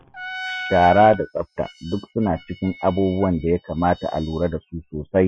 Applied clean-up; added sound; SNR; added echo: classical method Wiener filter.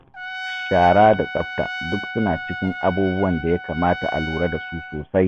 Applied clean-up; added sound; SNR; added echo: none; Trumpet; 10 dB; none.